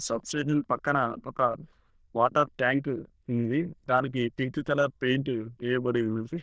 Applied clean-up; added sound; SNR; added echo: neural diffusion model UNIVERSE++.